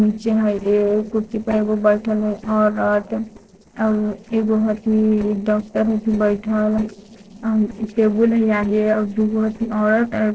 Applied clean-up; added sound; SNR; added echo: neural separator model SepFormer DNS4.